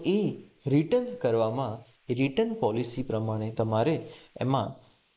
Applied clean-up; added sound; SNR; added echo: neural mask model Resemble Enhance denoiser.